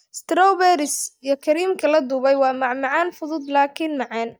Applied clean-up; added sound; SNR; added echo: neural mask model DeepFilterNet 3.